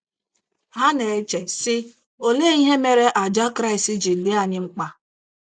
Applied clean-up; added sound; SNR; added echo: none; none; none; none.